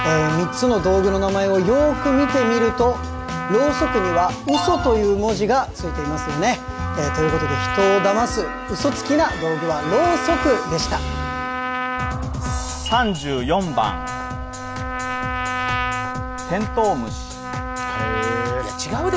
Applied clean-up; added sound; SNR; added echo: none; Trumpet; 7 dB; none.